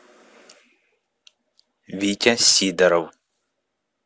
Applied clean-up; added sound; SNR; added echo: none; none; none; none.